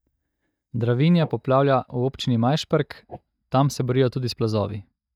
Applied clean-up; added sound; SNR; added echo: neural mask model DeepFilterNet 3.